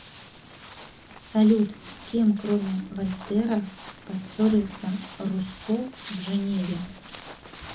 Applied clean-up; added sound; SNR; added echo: none; Walk, footsteps; 12 dB; reverberation time 0.4 s.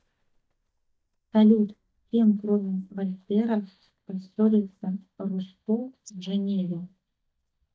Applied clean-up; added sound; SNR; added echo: neural mask model DeepFilterNet 3.